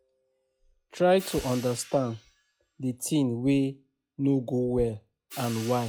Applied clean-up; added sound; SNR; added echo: classical method log-MMSE.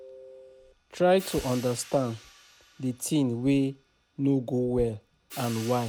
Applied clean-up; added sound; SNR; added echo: none; Hi-hat; 20 dB; none.